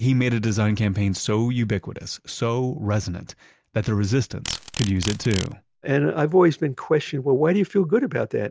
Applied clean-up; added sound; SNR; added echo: none; Insect; 13 dB; none.